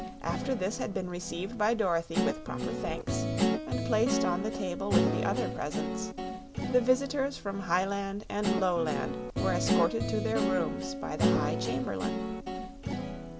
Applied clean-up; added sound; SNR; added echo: none; Guitar; 0 dB; none.